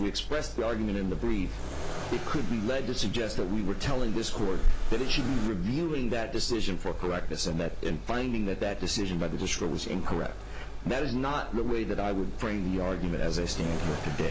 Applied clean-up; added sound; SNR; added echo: none; Accelerating, revving, vroom; 0 dB; none.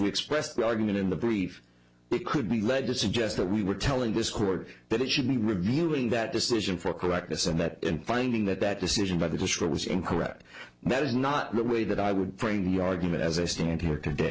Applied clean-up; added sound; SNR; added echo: none; none; none; none.